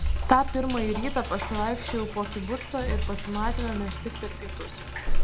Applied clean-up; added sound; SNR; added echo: none; Sink (filling or washing); -2 dB; none.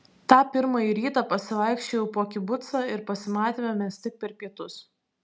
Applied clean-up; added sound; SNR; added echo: none; none; none; none.